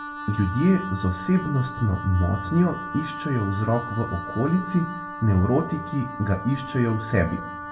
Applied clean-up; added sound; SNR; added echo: none; Wind instrument, woodwind instrument; 10 dB; reverberation time 0.2 s.